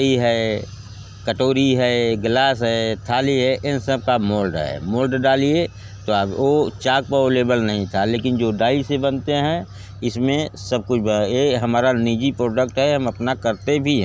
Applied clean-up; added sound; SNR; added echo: none; none; none; none.